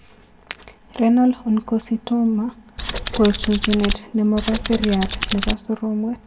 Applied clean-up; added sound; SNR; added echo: none; Tools; 4 dB; reverberation time 1.5 s.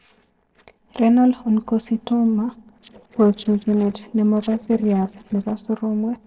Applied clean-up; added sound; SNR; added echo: neural separator model SepFormer DNS4.